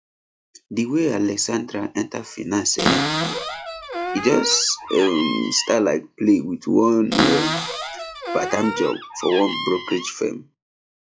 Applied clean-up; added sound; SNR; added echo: classical method log-MMSE.